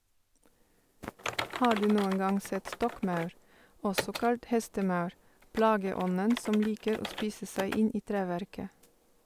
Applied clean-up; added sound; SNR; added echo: none; Typing; 11 dB; none.